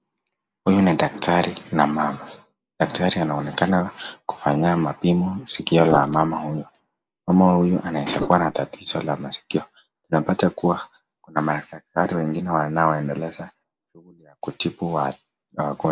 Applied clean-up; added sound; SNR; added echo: neural mask model Resemble Enhance denoiser.